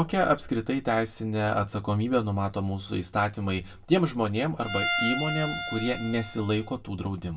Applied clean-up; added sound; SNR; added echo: none; Bowed string instrument; 6 dB; reverberation time 0.1 s.